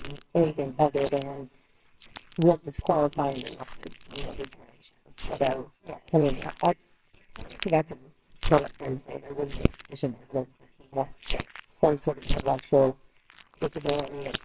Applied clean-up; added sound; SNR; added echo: neural separator model SepFormer WHAMR!.